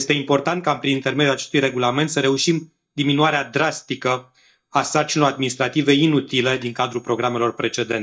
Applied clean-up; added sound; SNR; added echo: neural mask model DeepFilterNet 3.